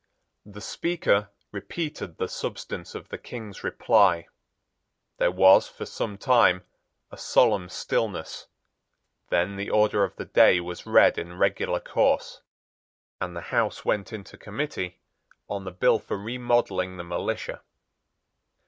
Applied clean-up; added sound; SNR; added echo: none; none; none; none.